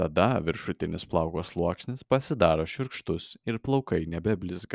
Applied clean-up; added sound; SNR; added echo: none; none; none; none.